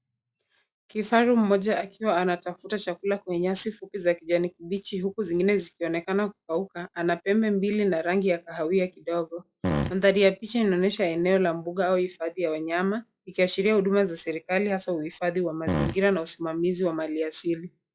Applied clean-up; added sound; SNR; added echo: classical method log-MMSE.